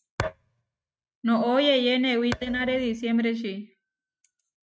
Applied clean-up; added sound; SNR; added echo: neural mask model RNNoise.